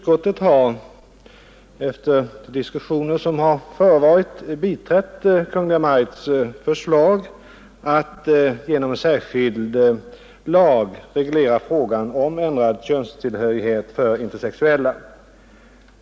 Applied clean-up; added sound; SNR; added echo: none; none; none; none.